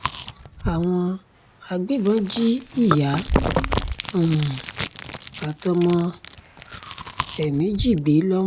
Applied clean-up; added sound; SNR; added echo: none; Chewing, mastication; 5 dB; none.